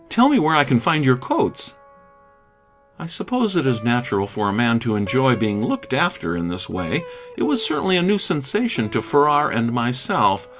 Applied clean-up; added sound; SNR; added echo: none; Plucked string instrument; 19 dB; none.